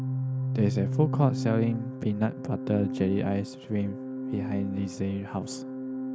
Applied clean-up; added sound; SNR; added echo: none; Organ; 4 dB; none.